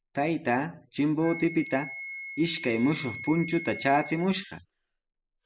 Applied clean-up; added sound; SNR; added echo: none; Wind instrument, woodwind instrument; 14 dB; none.